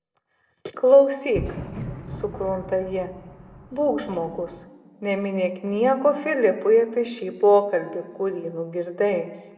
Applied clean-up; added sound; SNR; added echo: none; Fireworks; 13 dB; reverberation time 1.6 s.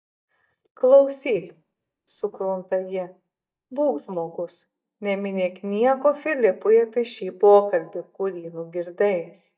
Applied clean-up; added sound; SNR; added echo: neural mask model DeepFilterNet 3.